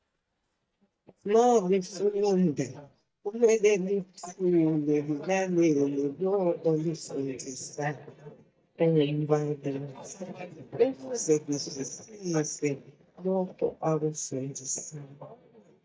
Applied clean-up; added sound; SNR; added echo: neural mask model DeepFilterNet 3.